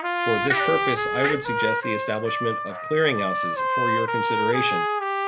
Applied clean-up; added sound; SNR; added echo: none; Trumpet + Fart; -2 dB; none.